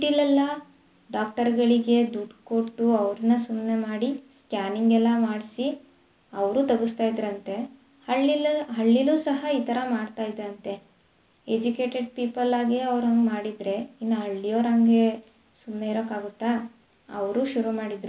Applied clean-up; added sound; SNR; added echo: none; none; none; none.